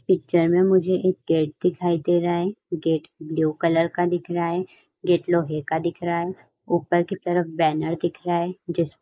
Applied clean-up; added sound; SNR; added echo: neural mask model Resemble Enhance denoiser.